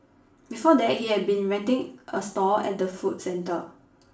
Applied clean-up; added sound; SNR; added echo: none; none; none; reverberation time 0.4 s.